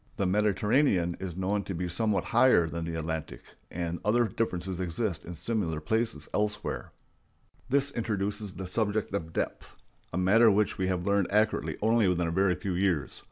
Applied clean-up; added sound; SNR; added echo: none; none; none; none.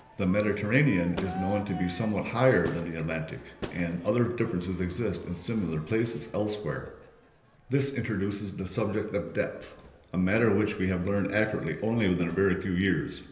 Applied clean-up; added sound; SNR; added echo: none; Crowd / Fireworks; 18 dB; reverberation time 1.4 s.